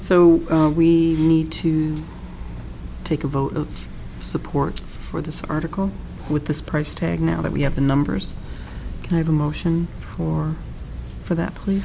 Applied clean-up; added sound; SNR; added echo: none; none; none; none.